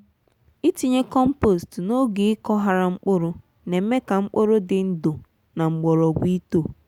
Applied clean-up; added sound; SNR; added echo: none; none; none; none.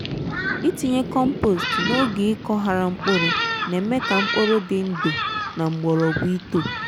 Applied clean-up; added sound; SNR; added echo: none; Thunderstorm; 4 dB; none.